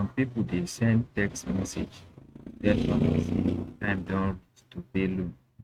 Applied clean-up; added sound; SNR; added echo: neural mask model RNNoise.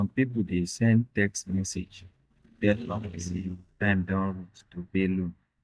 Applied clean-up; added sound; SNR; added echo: neural mask model DeepFilterNet 3.